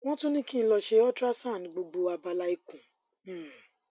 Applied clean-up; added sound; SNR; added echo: none; none; none; none.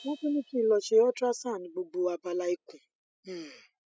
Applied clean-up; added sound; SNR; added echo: classical method spectral subtraction.